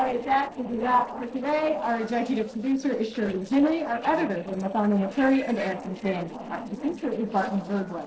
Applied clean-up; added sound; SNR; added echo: neural separator model SepFormer DNS4.